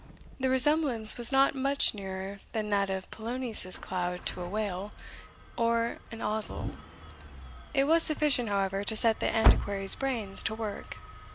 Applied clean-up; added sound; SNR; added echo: none; Engine starting; 6 dB; none.